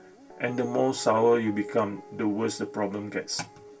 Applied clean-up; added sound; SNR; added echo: none; Guitar; 17 dB; reverberation time 0.2 s.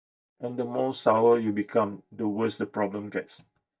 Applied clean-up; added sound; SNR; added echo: neural mask model DeepFilterNet 3.